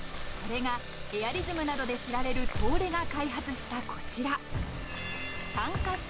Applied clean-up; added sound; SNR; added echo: none; Water tap, faucet; 1 dB; none.